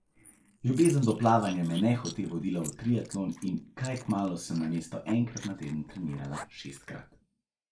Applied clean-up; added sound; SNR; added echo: neural mask model Resemble Enhance denoiser.